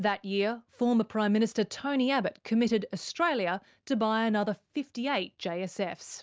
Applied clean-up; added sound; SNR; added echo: none; none; none; none.